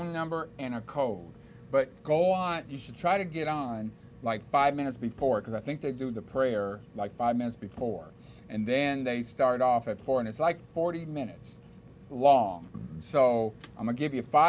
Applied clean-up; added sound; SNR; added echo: none; none; none; none.